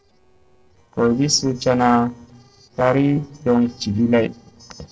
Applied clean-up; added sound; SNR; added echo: neural separator model SepFormer DNS4.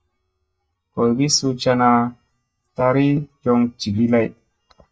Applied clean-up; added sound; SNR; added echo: neural mask model DeepFilterNet 3.